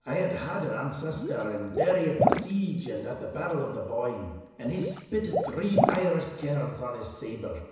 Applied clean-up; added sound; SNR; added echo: none; Water / Liquid; 2 dB; reverberation time 1.0 s.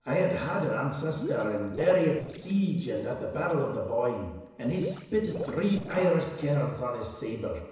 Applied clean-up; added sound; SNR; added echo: neural separator model SepFormer DNS4.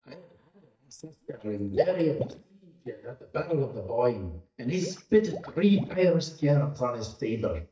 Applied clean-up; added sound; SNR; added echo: neural mask model DeepFilterNet 3.